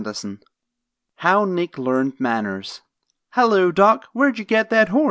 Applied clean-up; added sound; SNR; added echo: none; none; none; none.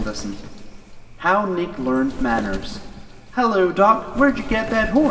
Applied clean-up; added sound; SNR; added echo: none; Wind; 12 dB; reverberation time 2.2 s.